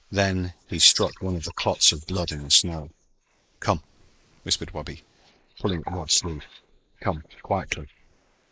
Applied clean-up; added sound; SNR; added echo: neural mask model Resemble Enhance denoiser.